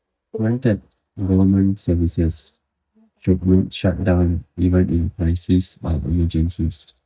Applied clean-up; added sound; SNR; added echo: neural mask model DeepFilterNet 3.